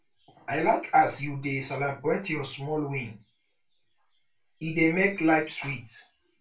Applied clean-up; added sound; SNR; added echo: none; none; none; reverberation time 0.2 s.